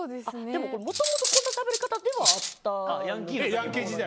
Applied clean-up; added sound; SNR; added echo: none; Cutlery, silverware; -1 dB; none.